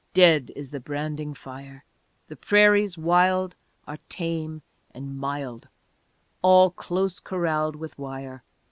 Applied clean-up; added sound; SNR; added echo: none; none; none; none.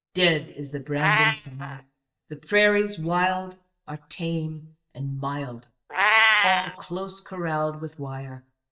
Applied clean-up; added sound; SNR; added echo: neural mask model DeepFilterNet 3.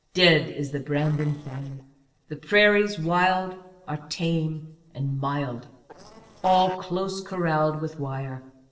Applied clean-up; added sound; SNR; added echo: neural separator model SepFormer DNS4.